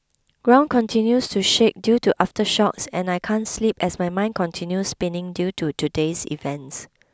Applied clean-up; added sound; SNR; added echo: none; none; none; none.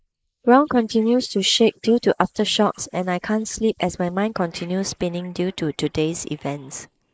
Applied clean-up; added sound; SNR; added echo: neural mask model Resemble Enhance denoiser.